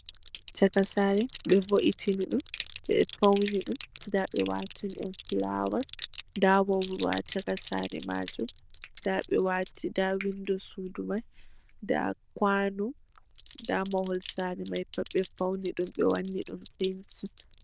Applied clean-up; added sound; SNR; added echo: neural diffusion model UNIVERSE++.